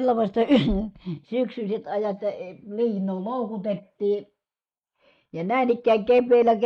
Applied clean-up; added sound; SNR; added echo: neural mask model Resemble Enhance denoiser.